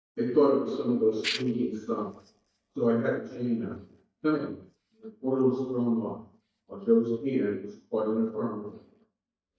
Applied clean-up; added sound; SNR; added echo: neural mask model DeepFilterNet 3.